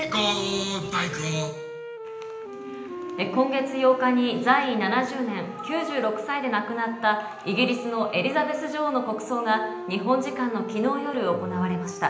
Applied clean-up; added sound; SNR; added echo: none; Wind instrument, woodwind instrument; 13 dB; reverberation time 0.9 s.